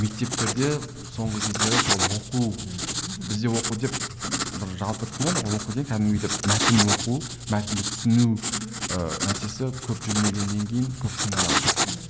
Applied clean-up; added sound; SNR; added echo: none; Writing; 1 dB; none.